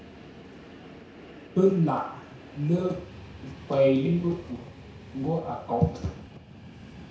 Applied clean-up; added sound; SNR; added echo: none; Train; 16 dB; reverberation time 0.6 s.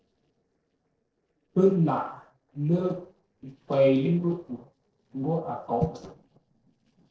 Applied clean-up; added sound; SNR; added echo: neural separator model SepFormer DNS4.